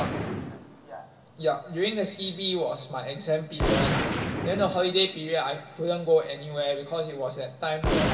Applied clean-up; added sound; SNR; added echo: none; Gunshot, gunfire; 4 dB; reverberation time 2.5 s.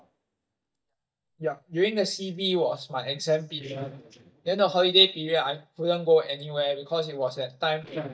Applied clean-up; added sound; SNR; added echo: neural mask model DeepFilterNet 3.